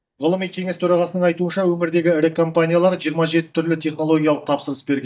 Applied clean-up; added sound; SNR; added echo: neural mask model DeepFilterNet 3.